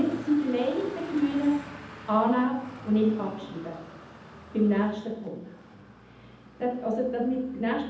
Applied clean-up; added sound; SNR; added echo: none; Traffic noise, roadway noise; 17 dB; reverberation time 0.8 s.